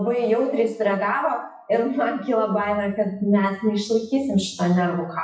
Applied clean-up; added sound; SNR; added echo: classical method WPE with log-MMSE.